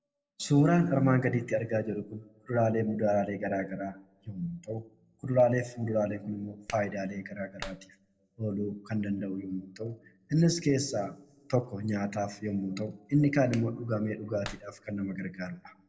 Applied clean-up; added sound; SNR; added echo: neural separator model SepFormer DNS4.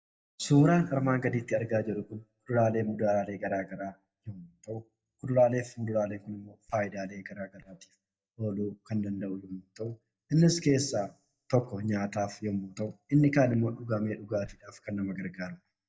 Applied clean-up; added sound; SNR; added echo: neural mask model DeepFilterNet 3.